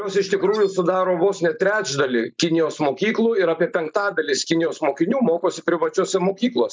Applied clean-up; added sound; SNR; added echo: neural mask model Resemble Enhance denoiser.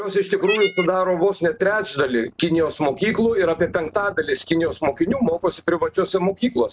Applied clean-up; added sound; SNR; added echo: neural mask model RNNoise.